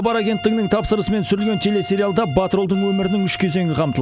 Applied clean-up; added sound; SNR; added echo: none; Bowed string instrument; 14 dB; none.